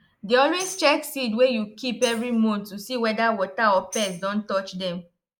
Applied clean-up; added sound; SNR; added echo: neural mask model Resemble Enhance denoiser.